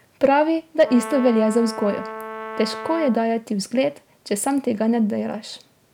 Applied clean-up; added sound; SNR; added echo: none; Brass instrument; 11 dB; none.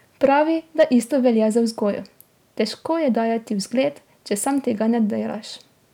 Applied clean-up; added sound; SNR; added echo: none; none; none; none.